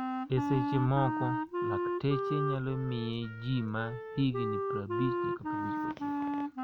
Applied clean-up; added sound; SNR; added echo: none; Wind instrument, woodwind instrument; 1 dB; none.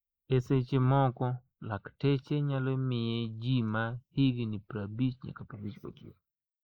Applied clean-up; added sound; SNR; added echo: neural mask model Resemble Enhance denoiser.